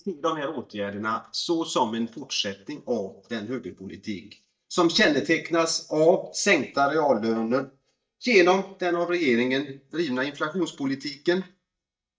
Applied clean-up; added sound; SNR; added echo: neural mask model DeepFilterNet 3.